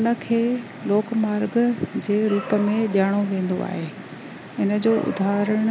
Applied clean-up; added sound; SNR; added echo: none; none; none; none.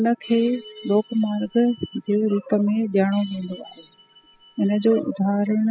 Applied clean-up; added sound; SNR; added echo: classical method spectral subtraction.